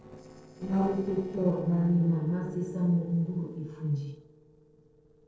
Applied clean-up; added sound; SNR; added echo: neural separator model SepFormer DNS4.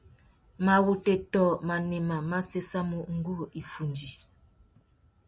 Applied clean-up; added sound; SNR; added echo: none; none; none; none.